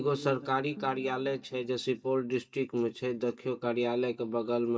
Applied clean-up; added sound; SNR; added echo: neural mask model DeepFilterNet 3.